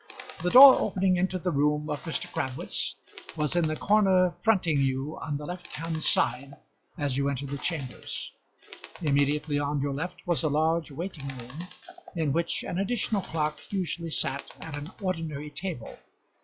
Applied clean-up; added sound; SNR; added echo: classical method log-MMSE.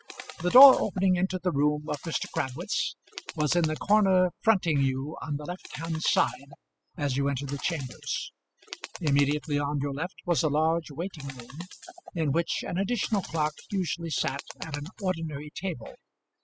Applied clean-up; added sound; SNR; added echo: classical method spectral subtraction.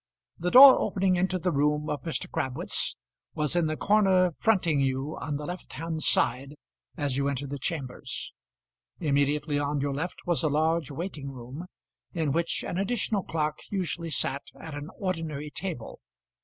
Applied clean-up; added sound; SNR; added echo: none; none; none; none.